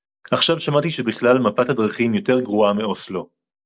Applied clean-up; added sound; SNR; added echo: none; none; none; none.